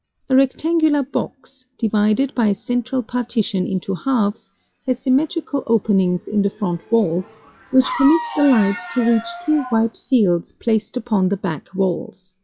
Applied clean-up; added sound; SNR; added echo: classical method WPE with log-MMSE.